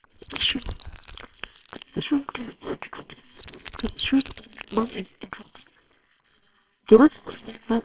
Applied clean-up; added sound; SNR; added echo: neural separator model SepFormer WHAMR!.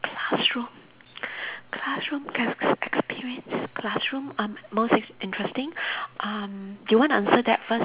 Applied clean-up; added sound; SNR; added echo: none; none; none; none.